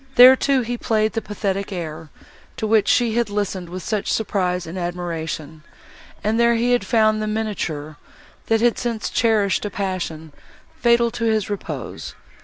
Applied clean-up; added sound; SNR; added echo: none; none; none; none.